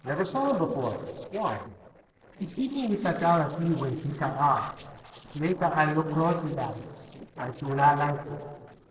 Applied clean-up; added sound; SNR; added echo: neural separator model SepFormer DNS4.